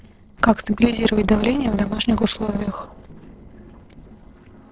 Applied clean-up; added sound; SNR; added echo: neural separator model SepFormer DNS4.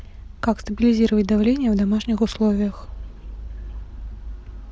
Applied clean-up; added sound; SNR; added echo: none; none; none; none.